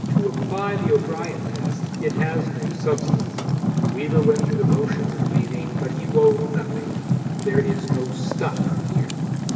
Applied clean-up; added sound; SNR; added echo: none; Fire; -3 dB; reverberation time 2.3 s.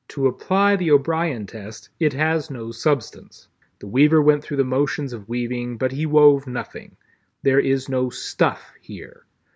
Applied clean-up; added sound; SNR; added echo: none; none; none; none.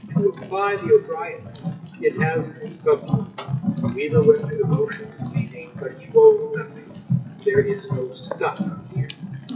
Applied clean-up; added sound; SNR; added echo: classical method WPE with log-MMSE.